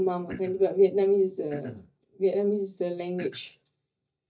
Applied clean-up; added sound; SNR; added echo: neural mask model DeepFilterNet 3.